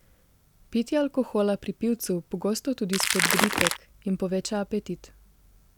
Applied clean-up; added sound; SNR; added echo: none; Crackle; -4 dB; none.